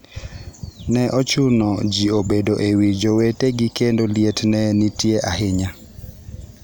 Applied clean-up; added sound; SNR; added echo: none; none; none; none.